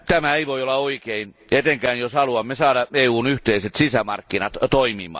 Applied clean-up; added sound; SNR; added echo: none; none; none; none.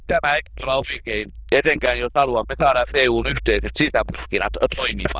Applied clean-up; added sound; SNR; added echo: neural diffusion model UNIVERSE++.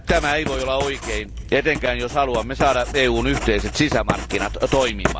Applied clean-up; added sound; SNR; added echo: none; Writing; 6 dB; none.